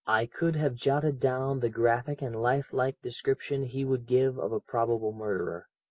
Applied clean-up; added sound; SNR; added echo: none; none; none; none.